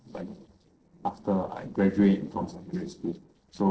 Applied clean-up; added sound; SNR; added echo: neural separator model SepFormer DNS4.